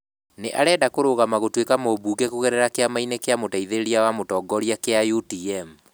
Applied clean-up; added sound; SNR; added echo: none; none; none; none.